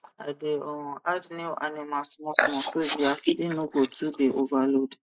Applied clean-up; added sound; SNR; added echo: neural mask model Resemble Enhance denoiser.